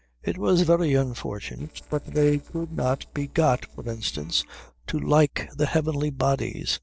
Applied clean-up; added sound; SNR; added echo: neural separator model SepFormer DNS4.